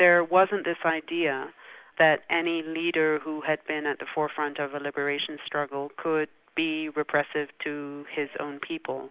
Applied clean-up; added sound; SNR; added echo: none; none; none; none.